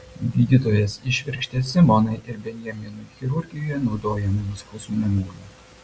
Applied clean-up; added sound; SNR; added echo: none; none; none; none.